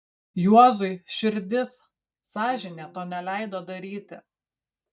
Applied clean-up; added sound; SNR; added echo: neural mask model DeepFilterNet 3.